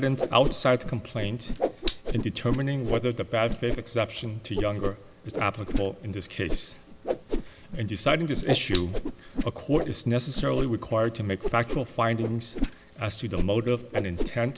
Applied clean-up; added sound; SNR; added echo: none; Whoosh, swoosh, swish; 4 dB; none.